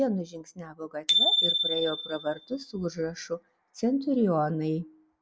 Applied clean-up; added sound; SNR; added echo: none; Bicycle bell; -1 dB; none.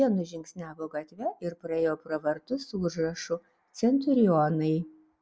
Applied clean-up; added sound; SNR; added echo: none; none; none; none.